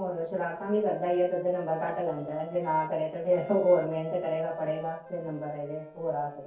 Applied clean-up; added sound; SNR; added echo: neural separator model SepFormer DNS4.